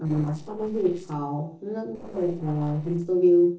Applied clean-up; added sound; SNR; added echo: neural separator model SepFormer DNS4.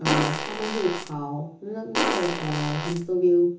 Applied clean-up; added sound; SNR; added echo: none; Fart; 2 dB; reverberation time 0.7 s.